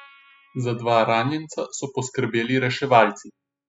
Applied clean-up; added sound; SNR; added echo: classical method spectral subtraction.